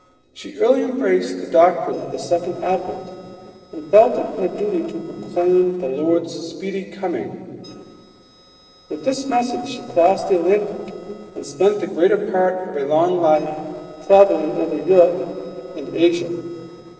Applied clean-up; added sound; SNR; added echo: neural separator model SepFormer DNS4.